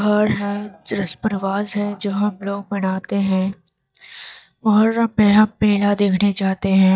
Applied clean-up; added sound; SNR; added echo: neural mask model DeepFilterNet 3.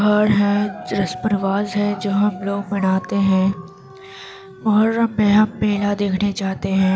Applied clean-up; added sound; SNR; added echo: none; Dog; 18 dB; none.